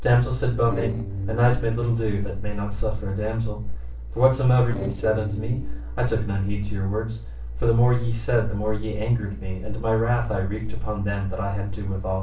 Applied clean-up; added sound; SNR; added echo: neural separator model SepFormer DNS4.